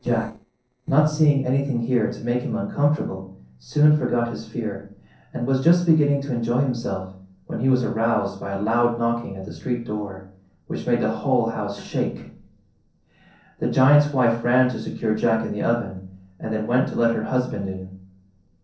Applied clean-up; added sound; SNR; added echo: neural separator model SepFormer DNS4.